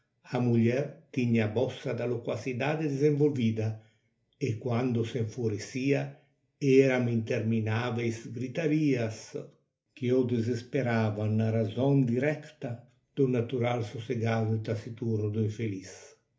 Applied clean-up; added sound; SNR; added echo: none; none; none; reverberation time 0.3 s.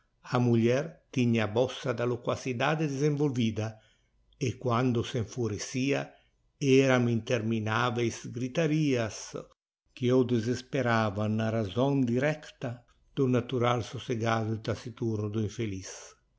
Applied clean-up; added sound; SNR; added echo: none; none; none; none.